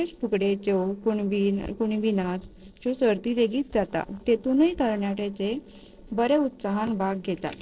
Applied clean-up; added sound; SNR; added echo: neural separator model SepFormer DNS4.